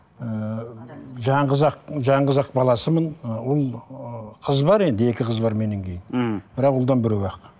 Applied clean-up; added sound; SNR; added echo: none; none; none; none.